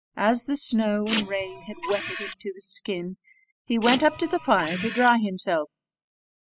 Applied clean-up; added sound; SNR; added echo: classical method spectral subtraction.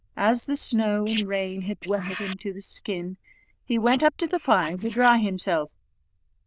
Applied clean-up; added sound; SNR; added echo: neural diffusion model UNIVERSE++.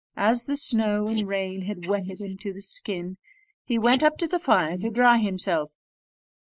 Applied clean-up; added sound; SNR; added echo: neural mask model Resemble Enhance denoiser.